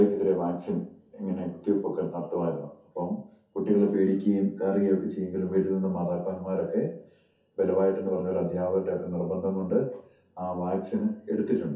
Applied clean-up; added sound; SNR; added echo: none; none; none; reverberation time 0.5 s.